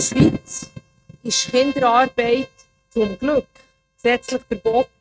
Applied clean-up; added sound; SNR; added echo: neural mask model RNNoise.